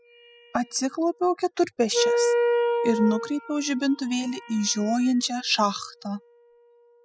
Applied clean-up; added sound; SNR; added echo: classical method spectral subtraction.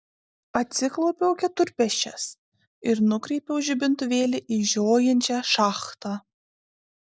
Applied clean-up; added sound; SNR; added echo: none; none; none; none.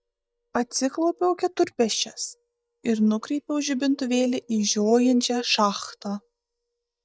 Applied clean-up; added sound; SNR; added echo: neural mask model DeepFilterNet 3.